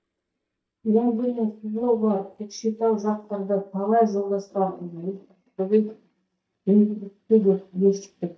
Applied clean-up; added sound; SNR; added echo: neural mask model DeepFilterNet 3.